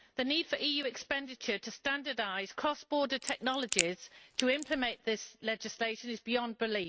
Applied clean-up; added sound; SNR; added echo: neural mask model RNNoise.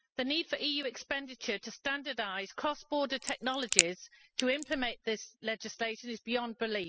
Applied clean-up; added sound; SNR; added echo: classical method spectral subtraction.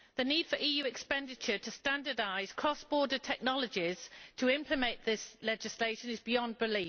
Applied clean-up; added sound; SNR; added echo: none; none; none; none.